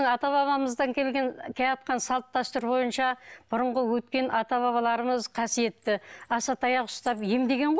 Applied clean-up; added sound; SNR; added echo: none; none; none; none.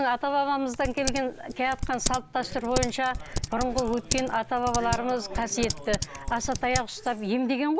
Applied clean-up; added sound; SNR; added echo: none; Typing; 6 dB; none.